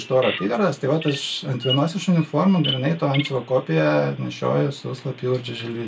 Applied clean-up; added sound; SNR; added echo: none; Bird vocalization, bird call, bird song; 13 dB; reverberation time 0.2 s.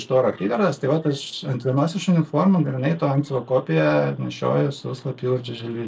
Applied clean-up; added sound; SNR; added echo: neural separator model SepFormer DNS4.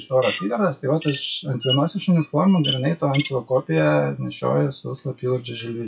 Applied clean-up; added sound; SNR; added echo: classical method WPE with log-MMSE.